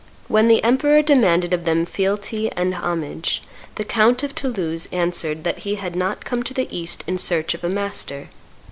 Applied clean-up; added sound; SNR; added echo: none; none; none; none.